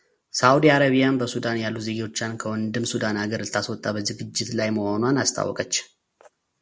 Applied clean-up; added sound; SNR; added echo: none; none; none; none.